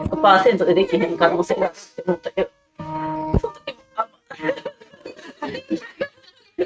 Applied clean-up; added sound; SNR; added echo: neural mask model RNNoise.